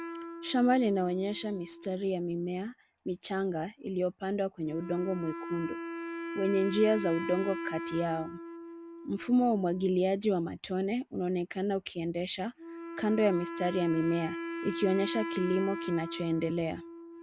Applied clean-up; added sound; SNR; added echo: none; Wind instrument, woodwind instrument; 10 dB; none.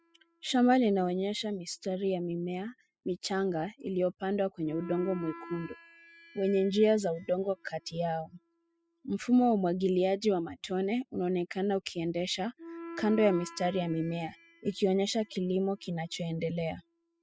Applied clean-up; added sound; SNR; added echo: classical method spectral subtraction.